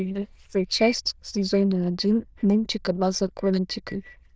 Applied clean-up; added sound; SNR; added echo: neural diffusion model UNIVERSE++.